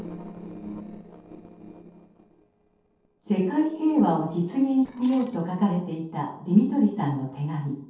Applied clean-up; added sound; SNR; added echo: neural separator model SepFormer DNS4.